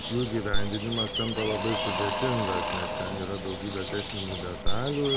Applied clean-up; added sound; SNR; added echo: none; Engine / Drill / Mechanisms + Gull, seagull; -2 dB; none.